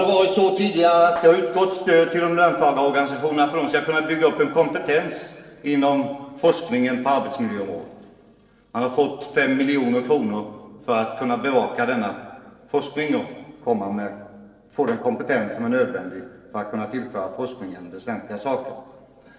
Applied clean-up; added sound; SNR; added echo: neural separator model SepFormer DNS4.